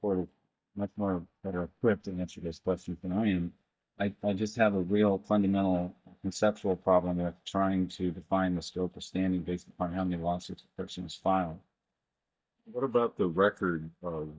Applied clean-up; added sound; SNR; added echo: neural mask model DeepFilterNet 3.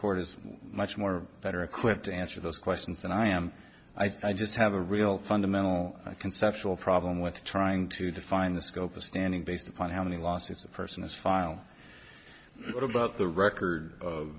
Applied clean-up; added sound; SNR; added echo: none; none; none; none.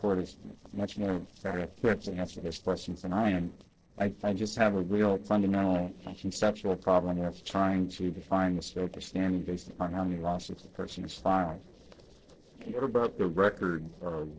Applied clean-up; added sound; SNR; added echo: neural separator model SepFormer DNS4.